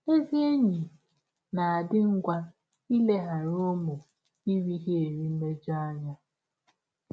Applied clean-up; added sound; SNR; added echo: none; none; none; none.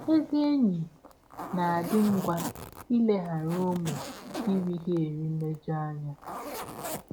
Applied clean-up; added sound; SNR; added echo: none; Zipper (clothing); 11 dB; none.